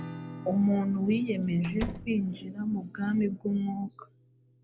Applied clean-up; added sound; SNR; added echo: none; Acoustic guitar / Strum + Slam; 14 dB; none.